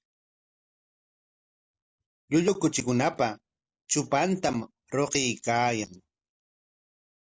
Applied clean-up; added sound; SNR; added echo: none; none; none; none.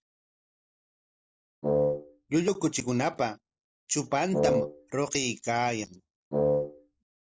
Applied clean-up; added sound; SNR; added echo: neural separator model SepFormer DNS4.